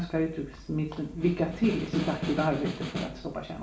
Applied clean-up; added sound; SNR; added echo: none; Snare drum; 5 dB; reverberation time 0.5 s.